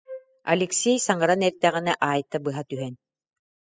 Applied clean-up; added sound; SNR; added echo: classical method spectral subtraction.